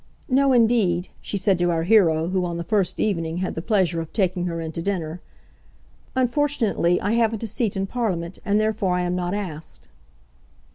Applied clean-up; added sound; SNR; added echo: none; none; none; none.